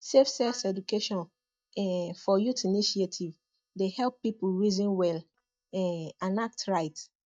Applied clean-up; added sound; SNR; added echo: neural mask model DeepFilterNet 3.